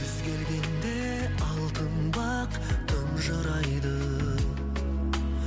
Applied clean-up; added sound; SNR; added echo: none; none; none; none.